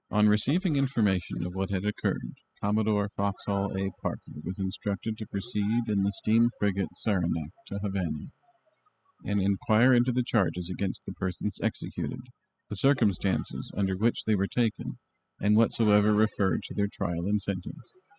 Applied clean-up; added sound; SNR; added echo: classical method spectral subtraction.